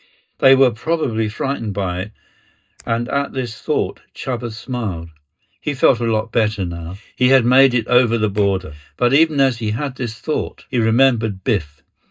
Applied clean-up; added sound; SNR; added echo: neural mask model DeepFilterNet 3.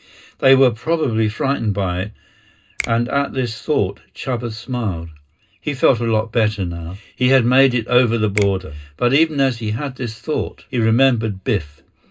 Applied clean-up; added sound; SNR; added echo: none; Finger snapping; 16 dB; reverberation time 0.2 s.